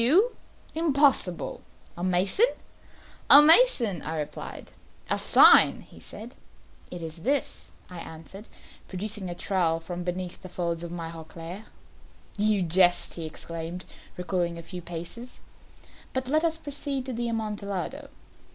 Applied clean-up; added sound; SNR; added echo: none; none; none; none.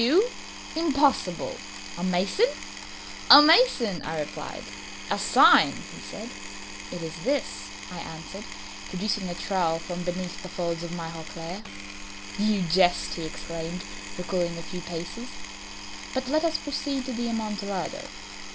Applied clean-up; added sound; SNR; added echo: none; Power tool; 12 dB; none.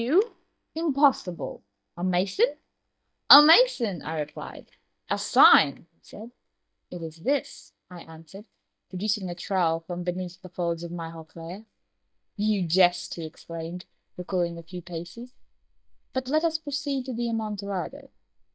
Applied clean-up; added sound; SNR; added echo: neural mask model DeepFilterNet 3.